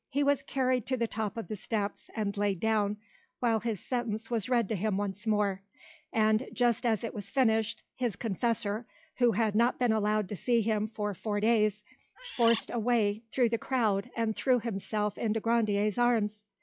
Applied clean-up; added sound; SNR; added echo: classical method log-MMSE.